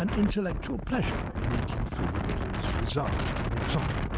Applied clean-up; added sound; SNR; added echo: none; Wind; -2 dB; none.